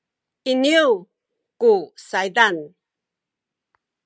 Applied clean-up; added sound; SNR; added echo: none; none; none; none.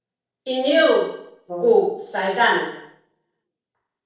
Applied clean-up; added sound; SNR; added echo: neural separator model SepFormer DNS4.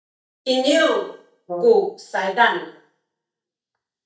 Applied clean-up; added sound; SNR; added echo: neural mask model DeepFilterNet 3.